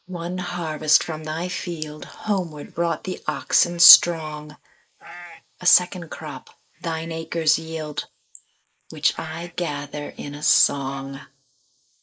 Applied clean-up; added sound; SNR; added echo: neural mask model Resemble Enhance denoiser.